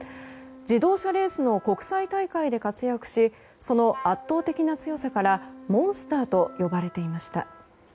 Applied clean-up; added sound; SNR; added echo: none; Wind instrument, woodwind instrument + Wind instrument, woodwind instrument; 20 dB; none.